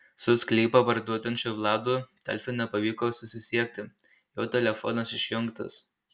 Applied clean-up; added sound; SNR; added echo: none; none; none; none.